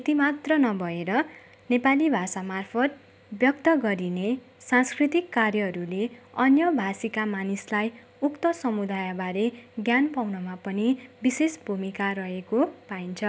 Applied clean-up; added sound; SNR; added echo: none; none; none; none.